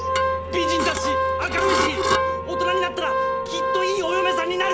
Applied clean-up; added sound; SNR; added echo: none; Organ + Dishes, pots, and pans / Glass; -4 dB; none.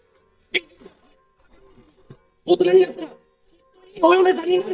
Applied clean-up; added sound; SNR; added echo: neural mask model DeepFilterNet 3.